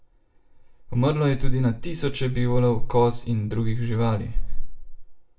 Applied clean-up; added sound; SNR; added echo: none; none; none; reverberation time 0.3 s.